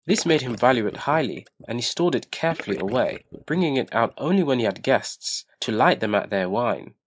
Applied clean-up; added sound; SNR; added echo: neural mask model Resemble Enhance denoiser.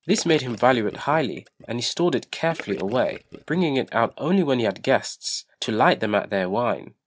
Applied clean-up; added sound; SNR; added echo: neural separator model SepFormer DNS4.